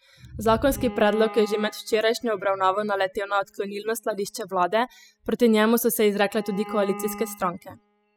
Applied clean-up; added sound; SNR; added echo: classical method spectral subtraction.